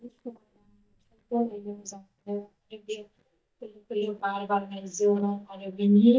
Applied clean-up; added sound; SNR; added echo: neural mask model DeepFilterNet 3.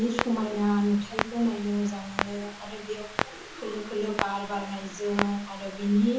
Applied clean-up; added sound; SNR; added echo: none; Clock; 7 dB; reverberation time 0.8 s.